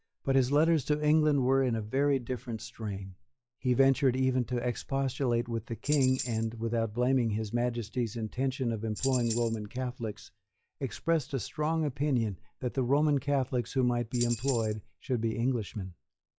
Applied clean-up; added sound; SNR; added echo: classical method log-MMSE.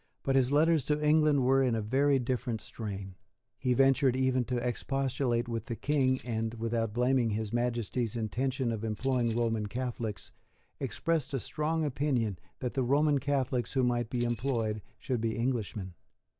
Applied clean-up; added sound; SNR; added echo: none; Tambourine; 9 dB; none.